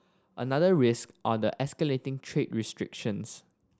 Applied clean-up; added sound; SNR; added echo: none; none; none; none.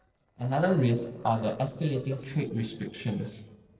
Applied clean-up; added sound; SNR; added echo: neural separator model SepFormer DNS4.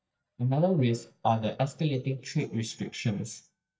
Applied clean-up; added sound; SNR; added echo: neural mask model DeepFilterNet 3.